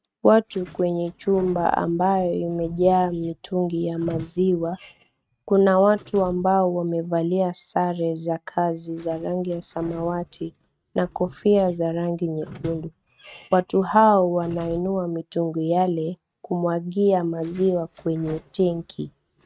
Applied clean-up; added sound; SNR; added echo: neural mask model RNNoise.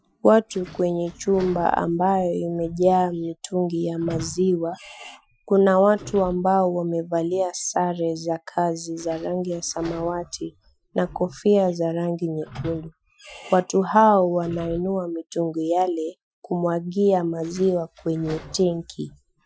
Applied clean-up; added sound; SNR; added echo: classical method Wiener filter.